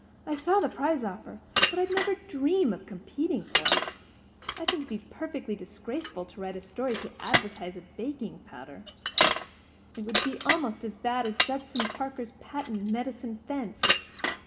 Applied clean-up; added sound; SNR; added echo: none; Bicycle; -2 dB; reverberation time 1.4 s.